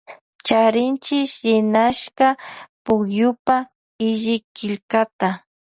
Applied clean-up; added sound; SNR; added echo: none; none; none; none.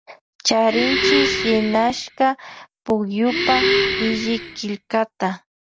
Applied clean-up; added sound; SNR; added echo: none; Breathing; 2 dB; none.